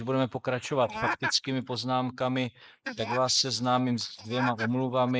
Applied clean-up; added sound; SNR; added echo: neural mask model Resemble Enhance denoiser.